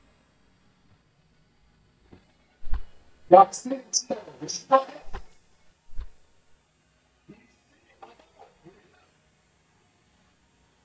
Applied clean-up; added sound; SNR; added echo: neural mask model DeepFilterNet 3.